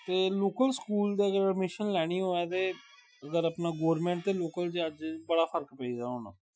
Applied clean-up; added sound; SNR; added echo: classical method Wiener filter.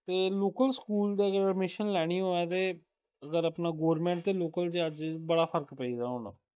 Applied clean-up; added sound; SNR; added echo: neural mask model DeepFilterNet 3.